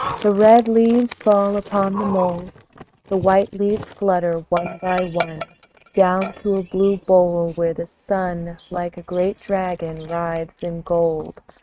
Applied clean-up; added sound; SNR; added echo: neural mask model RNNoise.